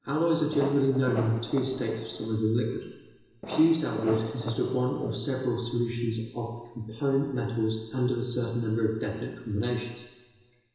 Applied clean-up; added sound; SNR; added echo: none; Fireworks; 9 dB; reverberation time 1.0 s.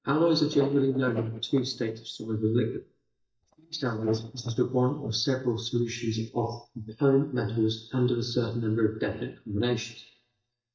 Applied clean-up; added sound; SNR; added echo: neural mask model DeepFilterNet 3.